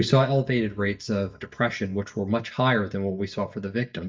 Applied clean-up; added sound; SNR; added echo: neural mask model DeepFilterNet 3.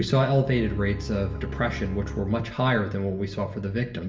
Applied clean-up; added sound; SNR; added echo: none; Bowed string instrument; 10 dB; reverberation time 0.5 s.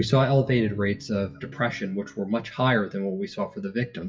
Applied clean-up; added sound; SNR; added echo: classical method WPE with log-MMSE.